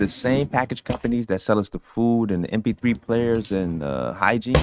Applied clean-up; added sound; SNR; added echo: neural mask model RNNoise.